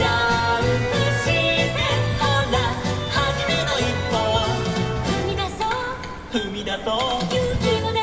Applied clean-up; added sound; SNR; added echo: none; Chirp, tweet; 14 dB; reverberation time 2.3 s.